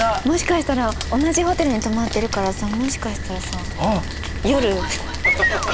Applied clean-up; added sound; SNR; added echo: none; Rain; 6 dB; none.